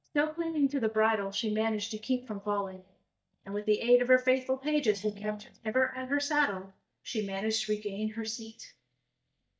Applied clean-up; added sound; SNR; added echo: neural mask model DeepFilterNet 3.